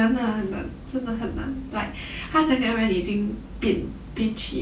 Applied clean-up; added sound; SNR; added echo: none; none; none; none.